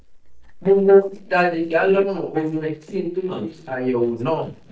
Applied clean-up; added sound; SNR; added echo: neural mask model DeepFilterNet 3.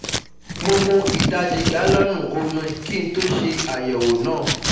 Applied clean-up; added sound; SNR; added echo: none; Scissors; 4 dB; reverberation time 0.8 s.